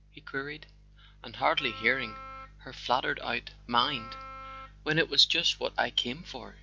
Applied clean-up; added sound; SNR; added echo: none; Wind instrument, woodwind instrument; 14 dB; none.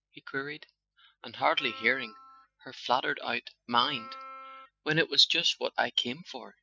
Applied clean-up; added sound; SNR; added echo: classical method spectral subtraction.